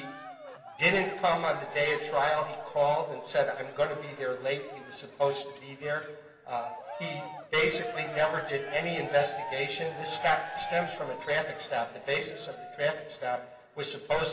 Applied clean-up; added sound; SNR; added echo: none; Cheering; 12 dB; reverberation time 1.9 s.